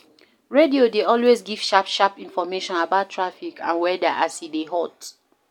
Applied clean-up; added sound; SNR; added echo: none; none; none; none.